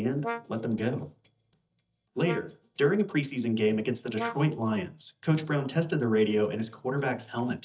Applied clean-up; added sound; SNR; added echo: neural mask model DeepFilterNet 3.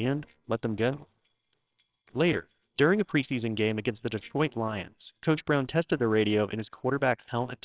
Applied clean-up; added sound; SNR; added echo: neural separator model SepFormer WHAMR!.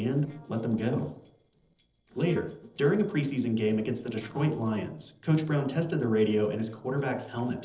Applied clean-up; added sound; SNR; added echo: neural separator model SepFormer DNS4.